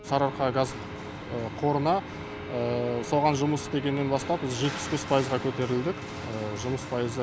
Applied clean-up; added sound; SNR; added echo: none; Bowed string instrument; 18 dB; none.